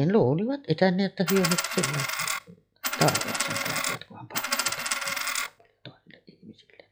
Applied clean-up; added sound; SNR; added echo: classical method log-MMSE.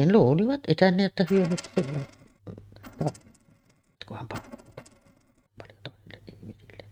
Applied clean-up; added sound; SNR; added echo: neural mask model RNNoise.